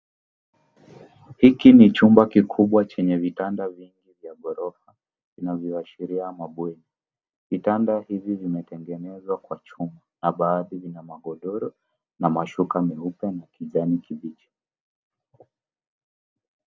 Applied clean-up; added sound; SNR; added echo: none; none; none; none.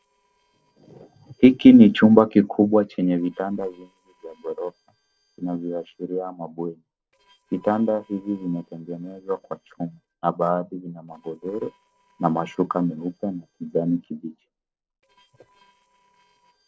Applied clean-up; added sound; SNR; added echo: neural separator model SepFormer DNS4.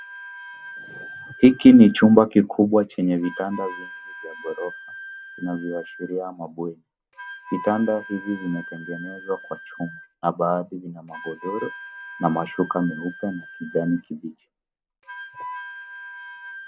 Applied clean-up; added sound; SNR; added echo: none; Wind instrument, woodwind instrument; 16 dB; none.